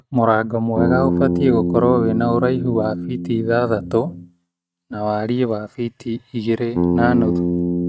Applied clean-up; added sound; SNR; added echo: neural mask model RNNoise.